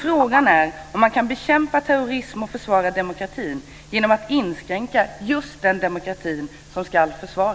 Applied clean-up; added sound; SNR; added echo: none; none; none; none.